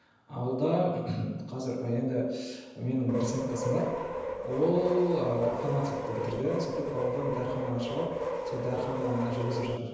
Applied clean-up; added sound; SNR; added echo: none; Subway, metro, underground; 3 dB; reverberation time 1.1 s.